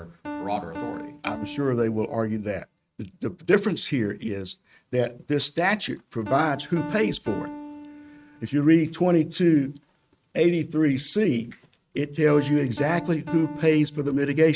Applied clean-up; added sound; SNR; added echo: neural mask model RNNoise.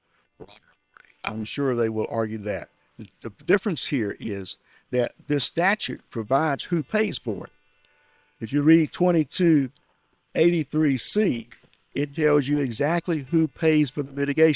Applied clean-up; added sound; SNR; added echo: neural separator model SepFormer WHAM!.